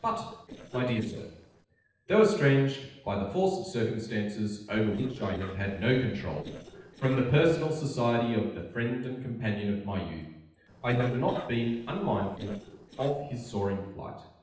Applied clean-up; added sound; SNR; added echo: neural separator model SepFormer DNS4.